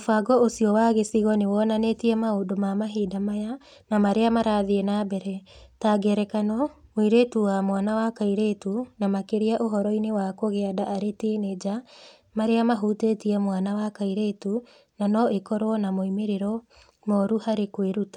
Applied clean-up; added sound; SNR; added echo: none; none; none; none.